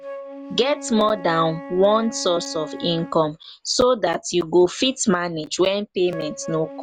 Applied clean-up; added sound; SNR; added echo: none; Wind instrument, woodwind instrument; 16 dB; none.